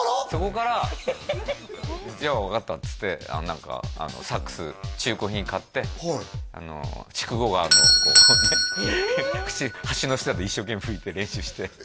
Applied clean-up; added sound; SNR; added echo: none; Doorbell; -1 dB; none.